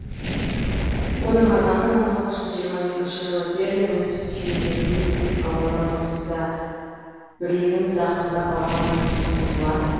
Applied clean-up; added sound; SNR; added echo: none; Fire; 3 dB; reverberation time 2.2 s.